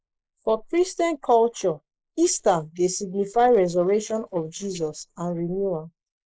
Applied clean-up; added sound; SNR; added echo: neural mask model Resemble Enhance denoiser.